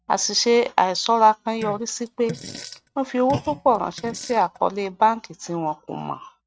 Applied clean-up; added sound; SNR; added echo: neural mask model RNNoise.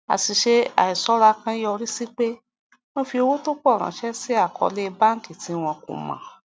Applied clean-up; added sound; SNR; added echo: none; none; none; none.